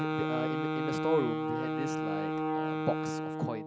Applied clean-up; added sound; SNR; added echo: none; Wind instrument, woodwind instrument; -3 dB; none.